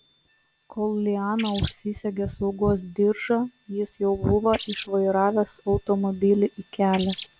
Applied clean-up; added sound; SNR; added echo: none; Bird; 11 dB; none.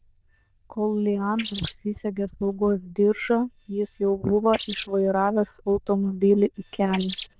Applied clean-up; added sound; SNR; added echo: neural diffusion model UNIVERSE++.